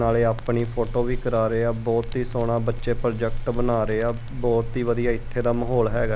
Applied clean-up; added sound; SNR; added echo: none; Crackle; 5 dB; none.